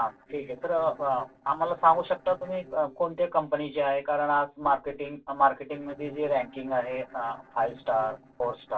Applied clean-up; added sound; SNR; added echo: neural separator model SepFormer DNS4.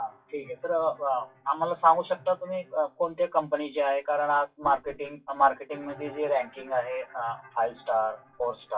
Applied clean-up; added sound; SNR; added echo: classical method WPE with log-MMSE.